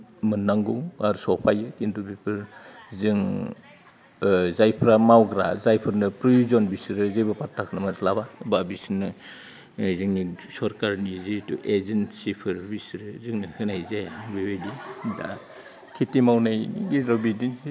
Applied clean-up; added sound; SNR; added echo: none; none; none; none.